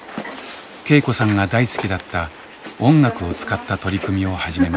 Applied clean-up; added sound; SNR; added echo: none; none; none; none.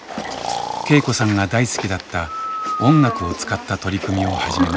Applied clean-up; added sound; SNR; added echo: none; Breathing; 8 dB; none.